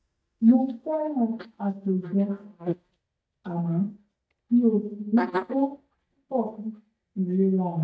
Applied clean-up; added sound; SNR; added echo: neural mask model DeepFilterNet 3.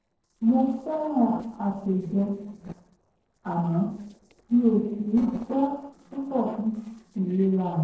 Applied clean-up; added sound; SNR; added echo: neural separator model SepFormer DNS4.